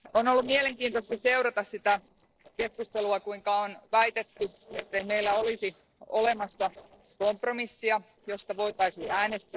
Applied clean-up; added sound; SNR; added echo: neural separator model SepFormer DNS4.